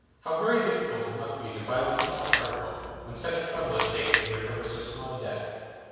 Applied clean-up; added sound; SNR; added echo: none; Splash, splatter; 0 dB; reverberation time 1.9 s.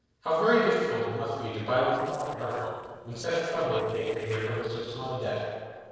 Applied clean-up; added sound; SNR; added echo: neural separator model SepFormer DNS4.